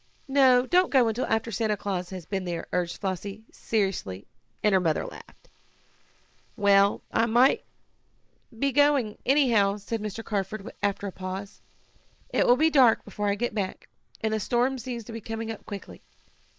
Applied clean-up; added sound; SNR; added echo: neural mask model Resemble Enhance denoiser.